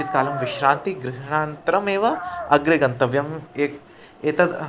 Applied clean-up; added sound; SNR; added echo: none; Dog; 13 dB; none.